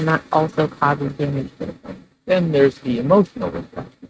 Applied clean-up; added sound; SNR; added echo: neural mask model RNNoise.